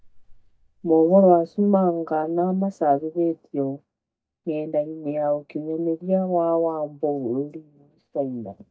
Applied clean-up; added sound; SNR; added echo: neural mask model DeepFilterNet 3.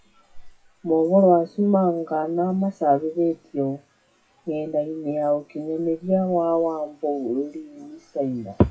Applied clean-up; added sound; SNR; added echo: classical method WPE with log-MMSE.